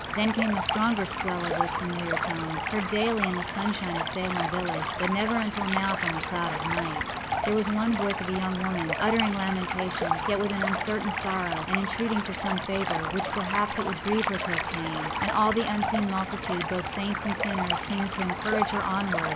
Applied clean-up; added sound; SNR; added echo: none; Stream; 1 dB; none.